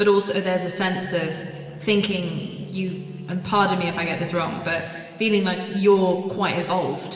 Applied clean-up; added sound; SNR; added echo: none; Guitar; 16 dB; reverberation time 2.6 s.